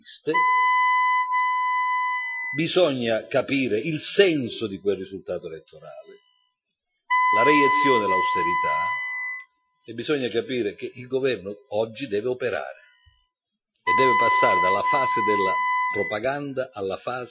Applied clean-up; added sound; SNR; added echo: classical method Wiener filter.